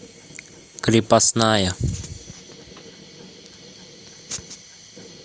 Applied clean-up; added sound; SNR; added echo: none; none; none; none.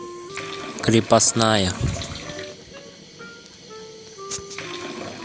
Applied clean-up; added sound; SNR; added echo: none; Bathtub (filling or washing) / Liquid + Wind instrument, woodwind instrument; 11 dB; none.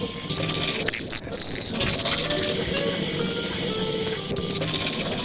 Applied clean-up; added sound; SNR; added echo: neural separator model SepFormer DNS4.